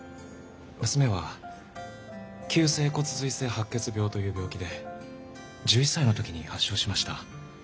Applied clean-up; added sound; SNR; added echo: none; none; none; none.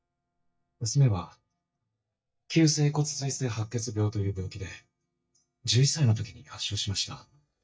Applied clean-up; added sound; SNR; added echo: neural mask model DeepFilterNet 3.